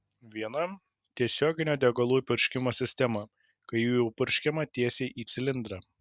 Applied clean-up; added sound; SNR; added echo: none; none; none; none.